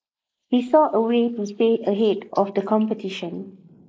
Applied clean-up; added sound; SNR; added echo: neural mask model Resemble Enhance denoiser.